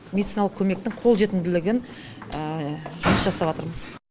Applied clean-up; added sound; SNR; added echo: none; none; none; none.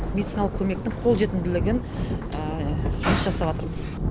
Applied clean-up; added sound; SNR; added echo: none; Thunder; 1 dB; none.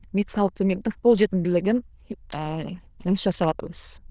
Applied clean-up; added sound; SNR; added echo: neural diffusion model UNIVERSE++.